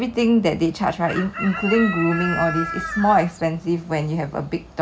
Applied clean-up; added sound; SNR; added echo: none; Chicken, rooster; 7 dB; none.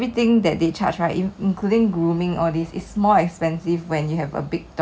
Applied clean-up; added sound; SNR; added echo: none; none; none; none.